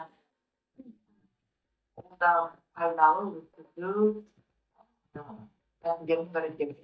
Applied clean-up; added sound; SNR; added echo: neural mask model DeepFilterNet 3.